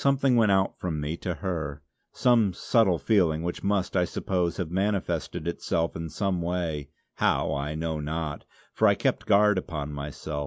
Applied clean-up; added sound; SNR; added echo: none; none; none; none.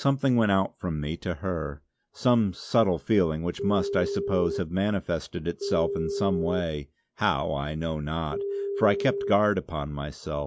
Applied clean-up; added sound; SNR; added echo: none; Telephone; 3 dB; none.